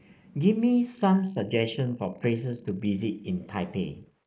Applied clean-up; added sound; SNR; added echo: neural mask model Resemble Enhance denoiser.